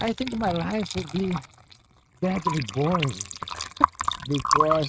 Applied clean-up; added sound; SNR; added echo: neural mask model RNNoise.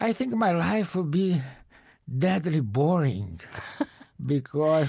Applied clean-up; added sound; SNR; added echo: none; none; none; none.